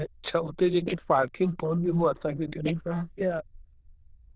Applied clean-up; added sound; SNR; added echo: neural diffusion model UNIVERSE++.